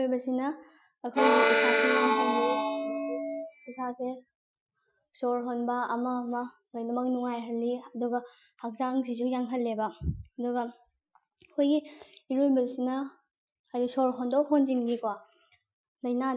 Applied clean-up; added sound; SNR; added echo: classical method Wiener filter.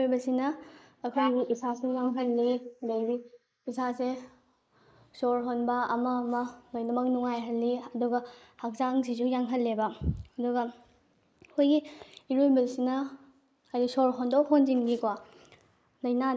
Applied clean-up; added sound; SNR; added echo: neural mask model Resemble Enhance denoiser.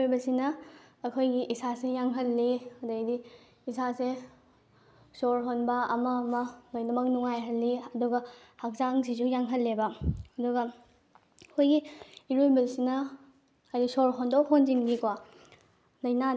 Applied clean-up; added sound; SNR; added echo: none; none; none; none.